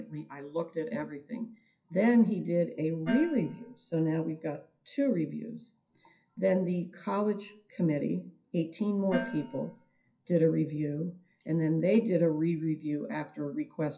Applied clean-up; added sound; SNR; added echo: classical method WPE with log-MMSE.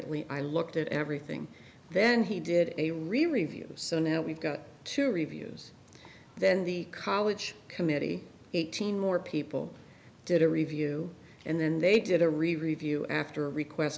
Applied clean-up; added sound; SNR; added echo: none; none; none; none.